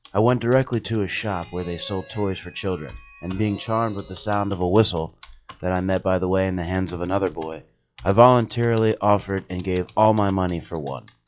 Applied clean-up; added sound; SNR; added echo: classical method log-MMSE.